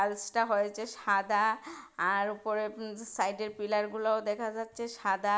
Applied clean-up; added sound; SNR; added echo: none; none; none; none.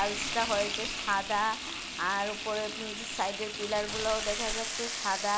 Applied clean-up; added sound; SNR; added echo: none; Frying (food); 3 dB; none.